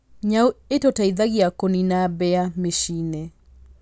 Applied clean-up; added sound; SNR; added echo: none; none; none; none.